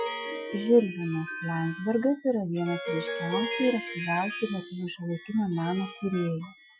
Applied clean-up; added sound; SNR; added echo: classical method Wiener filter.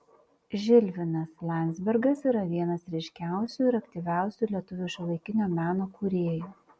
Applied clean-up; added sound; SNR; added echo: none; none; none; none.